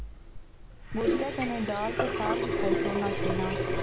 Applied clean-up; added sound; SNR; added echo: none; Sink (filling or washing) / Water tap, faucet; -4 dB; none.